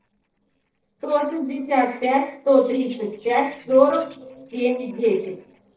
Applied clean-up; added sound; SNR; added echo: neural separator model SepFormer DNS4.